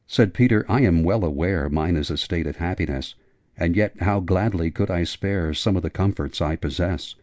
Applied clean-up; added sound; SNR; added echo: none; none; none; none.